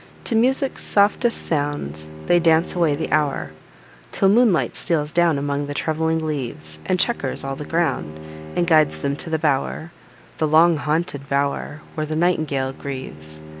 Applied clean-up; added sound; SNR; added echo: none; Bowed string instrument; 17 dB; none.